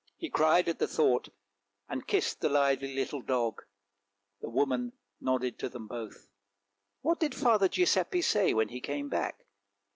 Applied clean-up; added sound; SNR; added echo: none; none; none; none.